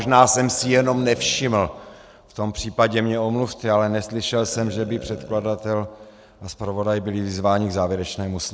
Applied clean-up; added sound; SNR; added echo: none; Burping, eructation; 18 dB; none.